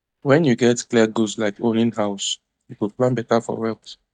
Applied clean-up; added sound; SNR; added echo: neural mask model DeepFilterNet 3.